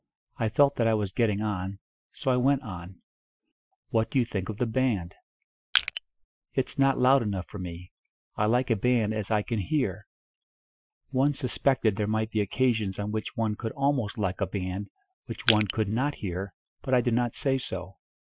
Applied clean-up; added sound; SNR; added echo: classical method Wiener filter.